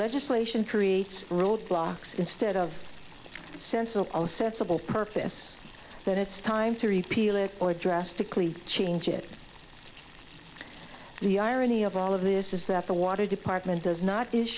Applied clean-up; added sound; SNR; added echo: none; Boiling; 19 dB; none.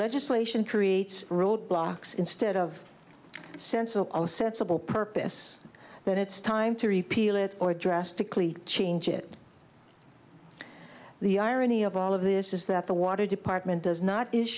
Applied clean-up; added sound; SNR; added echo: none; none; none; none.